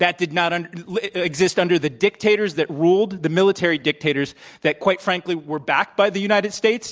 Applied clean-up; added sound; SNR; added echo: none; none; none; none.